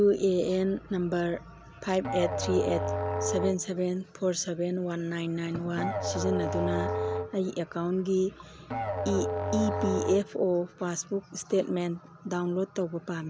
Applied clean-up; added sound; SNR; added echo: none; Musical instrument; 3 dB; none.